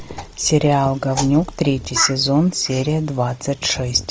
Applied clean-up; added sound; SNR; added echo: none; none; none; none.